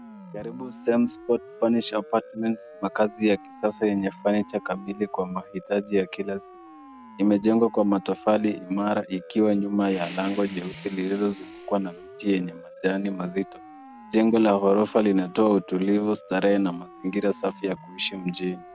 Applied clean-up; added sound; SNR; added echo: none; Fire + Siren; 19 dB; none.